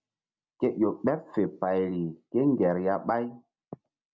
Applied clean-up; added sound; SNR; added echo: none; none; none; none.